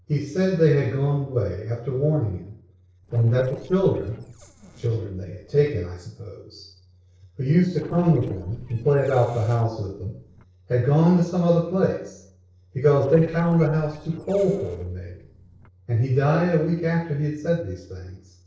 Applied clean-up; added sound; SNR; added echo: neural separator model SepFormer DNS4.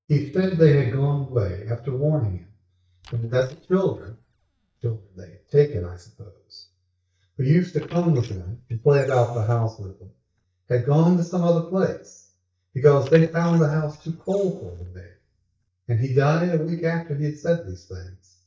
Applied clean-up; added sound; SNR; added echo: neural mask model DeepFilterNet 3.